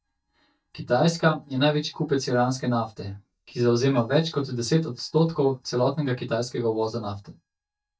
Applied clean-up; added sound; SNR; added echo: neural mask model DeepFilterNet 3.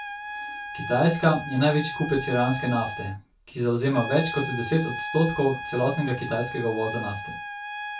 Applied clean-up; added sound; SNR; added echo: none; Trumpet; 9 dB; reverberation time 0.2 s.